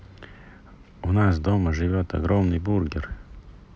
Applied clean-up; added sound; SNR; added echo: none; none; none; none.